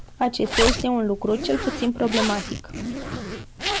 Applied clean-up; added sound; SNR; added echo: none; Zipper (clothing); 4 dB; none.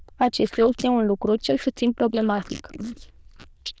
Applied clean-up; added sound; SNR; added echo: neural diffusion model UNIVERSE++.